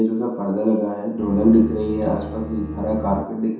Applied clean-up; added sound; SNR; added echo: none; Bowed string instrument; 12 dB; reverberation time 0.7 s.